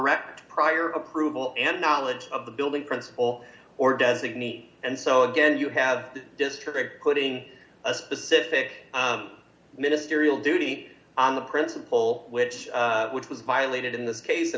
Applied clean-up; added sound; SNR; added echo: none; none; none; none.